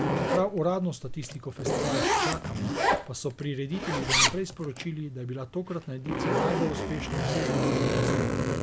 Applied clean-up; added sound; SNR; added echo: none; Zipper (clothing); -4 dB; none.